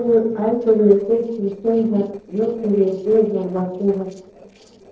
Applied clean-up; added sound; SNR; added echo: neural separator model SepFormer DNS4.